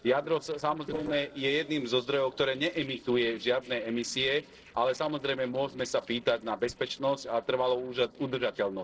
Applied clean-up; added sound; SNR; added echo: neural separator model SepFormer DNS4.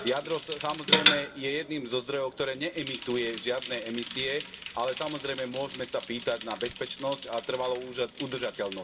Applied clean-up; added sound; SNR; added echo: none; Bicycle; 1 dB; reverberation time 0.2 s.